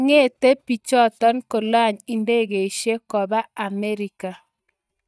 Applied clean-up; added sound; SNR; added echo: neural mask model DeepFilterNet 3.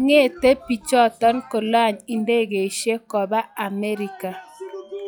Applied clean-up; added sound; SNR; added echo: classical method log-MMSE.